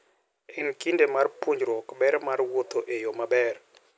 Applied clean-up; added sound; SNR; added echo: none; none; none; none.